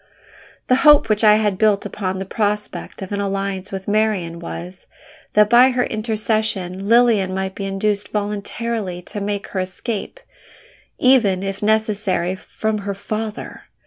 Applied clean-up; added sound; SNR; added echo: none; none; none; none.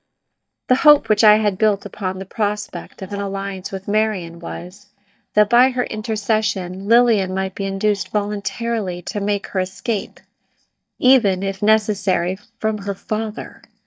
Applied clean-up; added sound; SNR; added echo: neural mask model DeepFilterNet 3.